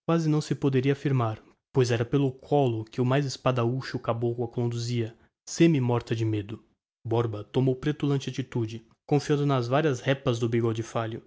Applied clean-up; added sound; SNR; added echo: none; none; none; none.